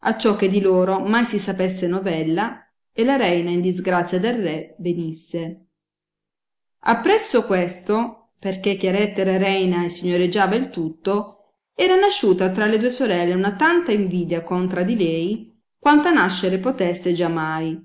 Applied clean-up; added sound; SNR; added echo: neural mask model Resemble Enhance denoiser.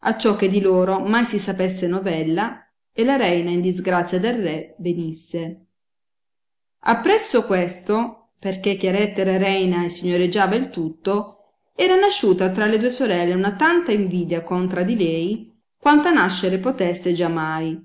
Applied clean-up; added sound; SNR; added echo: none; none; none; none.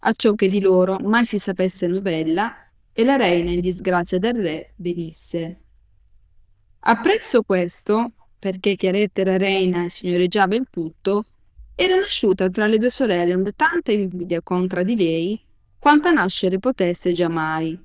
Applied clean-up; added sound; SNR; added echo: neural diffusion model UNIVERSE++.